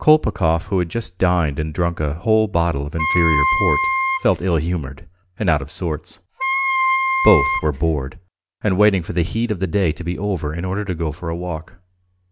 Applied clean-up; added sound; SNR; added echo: none; Wind instrument, woodwind instrument; 1 dB; none.